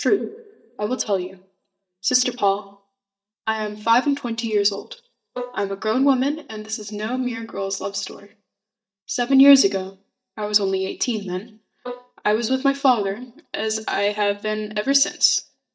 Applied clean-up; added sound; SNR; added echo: neural mask model DeepFilterNet 3.